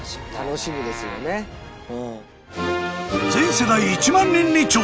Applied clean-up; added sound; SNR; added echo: none; none; none; none.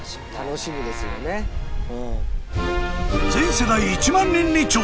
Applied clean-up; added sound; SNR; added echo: none; Wind; 3 dB; none.